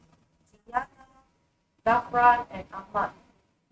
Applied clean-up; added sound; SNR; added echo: neural mask model RNNoise.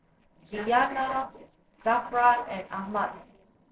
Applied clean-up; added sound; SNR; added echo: neural separator model SepFormer DNS4.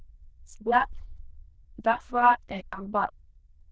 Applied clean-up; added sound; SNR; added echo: neural diffusion model UNIVERSE++.